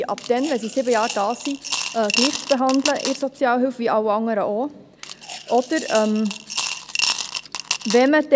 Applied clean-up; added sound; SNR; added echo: none; Coin (dropping) / Glass; 3 dB; none.